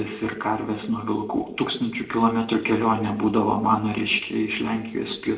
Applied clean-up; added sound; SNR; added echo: none; none; none; reverberation time 0.7 s.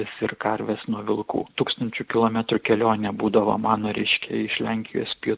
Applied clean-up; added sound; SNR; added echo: none; none; none; none.